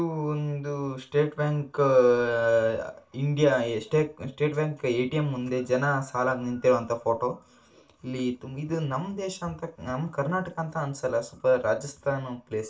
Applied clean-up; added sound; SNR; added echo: none; none; none; reverberation time 0.3 s.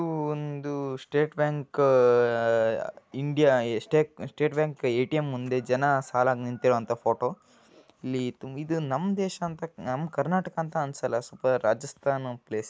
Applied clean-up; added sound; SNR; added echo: none; none; none; none.